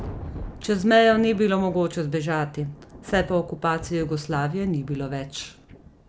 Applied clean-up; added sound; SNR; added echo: none; Thunder; 15 dB; none.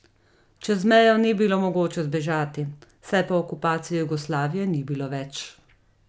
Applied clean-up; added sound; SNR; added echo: none; none; none; none.